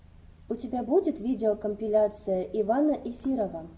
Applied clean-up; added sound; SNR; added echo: none; none; none; none.